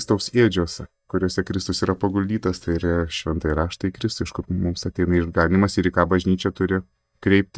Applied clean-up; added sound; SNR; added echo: neural mask model DeepFilterNet 3.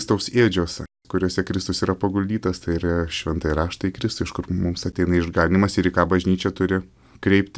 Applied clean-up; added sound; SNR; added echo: none; none; none; none.